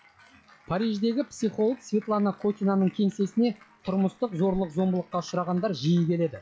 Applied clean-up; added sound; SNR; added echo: classical method log-MMSE.